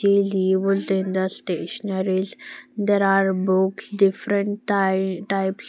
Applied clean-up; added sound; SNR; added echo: none; none; none; none.